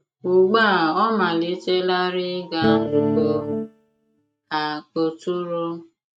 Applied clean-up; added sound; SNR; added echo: neural mask model RNNoise.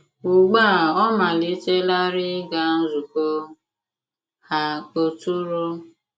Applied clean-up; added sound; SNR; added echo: none; none; none; none.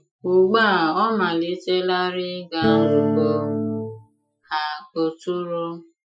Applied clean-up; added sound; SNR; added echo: classical method Wiener filter.